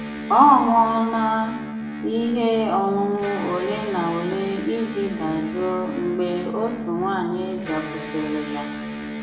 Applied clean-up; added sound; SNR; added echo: none; Electric guitar; 8 dB; reverberation time 1.0 s.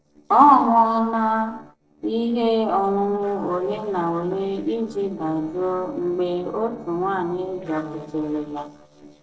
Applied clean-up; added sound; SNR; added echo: neural separator model SepFormer DNS4.